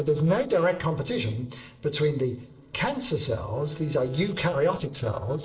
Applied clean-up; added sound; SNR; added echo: neural separator model SepFormer DNS4.